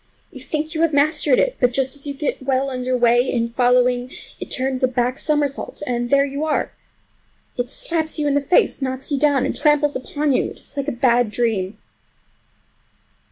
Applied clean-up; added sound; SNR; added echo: none; none; none; none.